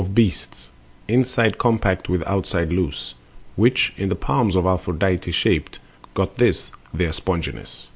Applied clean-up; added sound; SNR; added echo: none; none; none; none.